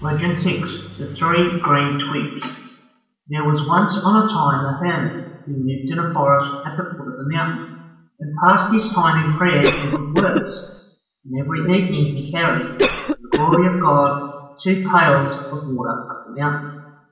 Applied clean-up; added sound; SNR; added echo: none; Cough; 4 dB; reverberation time 1.0 s.